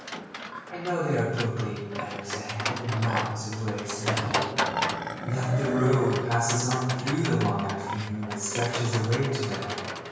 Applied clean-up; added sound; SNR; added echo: none; Livestock, farm animals, working animals; 5 dB; reverberation time 1.0 s.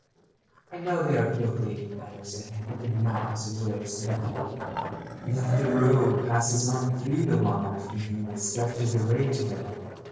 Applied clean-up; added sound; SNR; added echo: neural separator model SepFormer DNS4.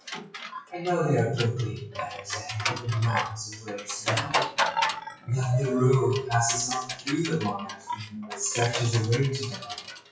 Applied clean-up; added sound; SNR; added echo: classical method WPE with log-MMSE.